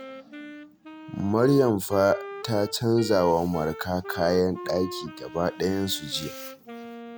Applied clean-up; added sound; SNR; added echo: none; Wind instrument, woodwind instrument; 14 dB; none.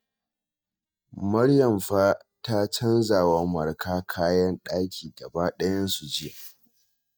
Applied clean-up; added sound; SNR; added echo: neural mask model DeepFilterNet 3.